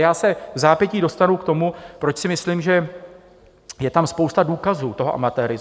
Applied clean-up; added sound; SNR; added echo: none; none; none; none.